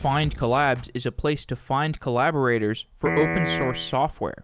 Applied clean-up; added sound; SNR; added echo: none; Piano; 3 dB; none.